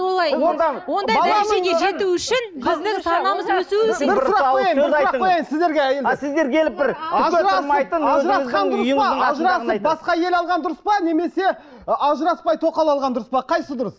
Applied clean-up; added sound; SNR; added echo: none; none; none; none.